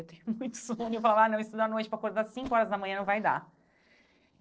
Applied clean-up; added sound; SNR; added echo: neural separator model SepFormer DNS4.